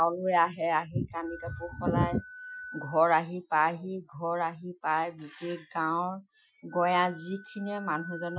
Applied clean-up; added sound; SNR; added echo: classical method Wiener filter.